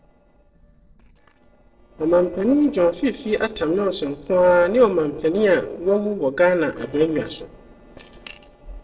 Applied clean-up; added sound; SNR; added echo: neural separator model SepFormer DNS4.